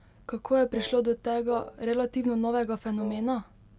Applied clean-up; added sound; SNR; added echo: none; Wind instrument, woodwind instrument; 15 dB; none.